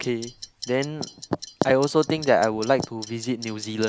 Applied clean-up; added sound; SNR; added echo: none; Clock; 16 dB; none.